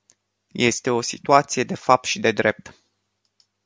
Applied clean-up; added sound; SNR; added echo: none; none; none; none.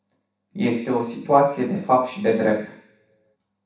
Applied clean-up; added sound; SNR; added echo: none; none; none; reverberation time 0.7 s.